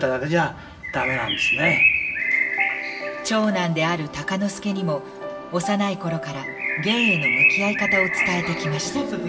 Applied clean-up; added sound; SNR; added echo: none; Bird; -2 dB; reverberation time 0.4 s.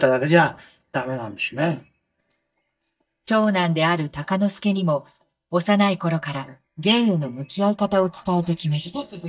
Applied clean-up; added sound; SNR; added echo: neural mask model DeepFilterNet 3.